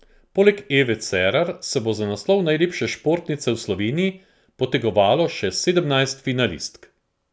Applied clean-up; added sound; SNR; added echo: none; none; none; none.